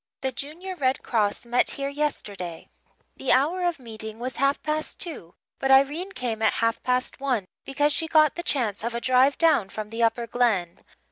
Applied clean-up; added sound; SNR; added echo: none; none; none; none.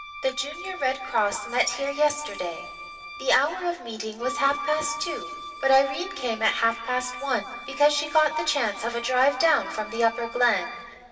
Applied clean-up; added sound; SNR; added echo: none; Wind instrument, woodwind instrument; 12 dB; reverberation time 1.8 s.